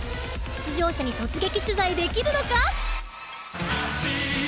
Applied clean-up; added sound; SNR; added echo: none; none; none; none.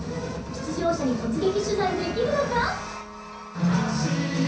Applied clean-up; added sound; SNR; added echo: none; Wind instrument, woodwind instrument; 17 dB; reverberation time 0.6 s.